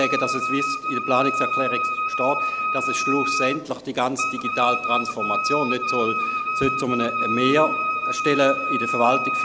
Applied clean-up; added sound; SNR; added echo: none; Wind instrument, woodwind instrument; 0 dB; none.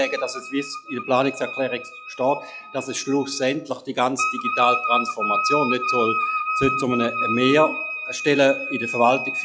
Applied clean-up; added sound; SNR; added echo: classical method log-MMSE.